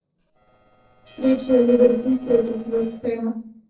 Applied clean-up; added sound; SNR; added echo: neural separator model SepFormer DNS4.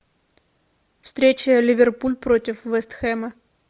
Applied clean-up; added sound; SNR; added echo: none; none; none; none.